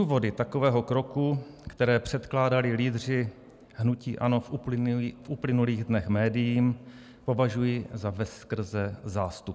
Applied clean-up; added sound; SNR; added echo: none; none; none; none.